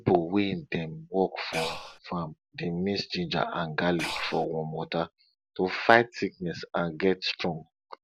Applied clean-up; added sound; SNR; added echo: none; Breathing; 7 dB; none.